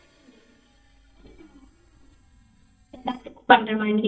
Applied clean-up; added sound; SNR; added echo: neural mask model DeepFilterNet 3.